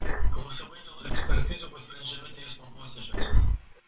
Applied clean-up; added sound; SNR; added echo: neural separator model SepFormer WHAMR!.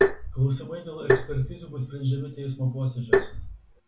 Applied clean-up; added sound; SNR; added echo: none; Tap; -5 dB; reverberation time 0.3 s.